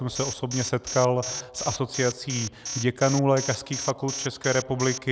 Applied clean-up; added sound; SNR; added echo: none; Alarm; 9 dB; none.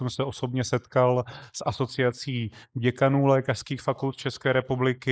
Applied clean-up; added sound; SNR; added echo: neural mask model Resemble Enhance denoiser.